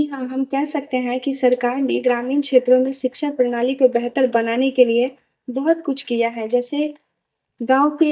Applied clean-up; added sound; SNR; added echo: neural mask model DeepFilterNet 3.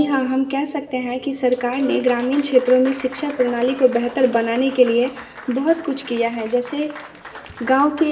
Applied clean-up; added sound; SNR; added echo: none; Applause; 19 dB; reverberation time 0.8 s.